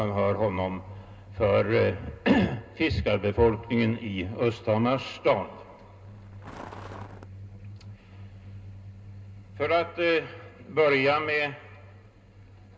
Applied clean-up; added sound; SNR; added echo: none; Truck; 18 dB; reverberation time 0.2 s.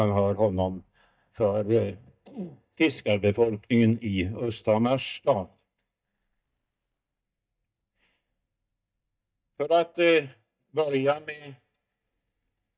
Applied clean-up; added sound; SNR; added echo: neural mask model DeepFilterNet 3.